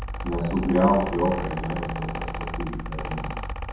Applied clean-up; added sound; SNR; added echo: none; Mechanical fan; 5 dB; reverberation time 1.2 s.